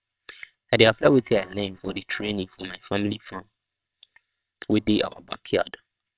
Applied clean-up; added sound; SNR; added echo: neural separator model SepFormer WHAMR!.